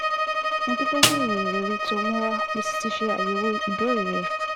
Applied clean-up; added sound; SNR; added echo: none; Snare drum + Bowed string instrument; -4 dB; none.